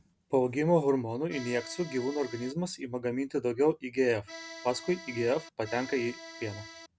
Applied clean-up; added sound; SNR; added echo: none; Accordion; 15 dB; none.